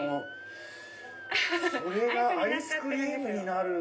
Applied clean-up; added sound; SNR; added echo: none; Motor vehicle (road) / Siren; 14 dB; reverberation time 0.4 s.